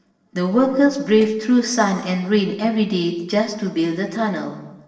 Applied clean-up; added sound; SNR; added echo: neural separator model SepFormer DNS4.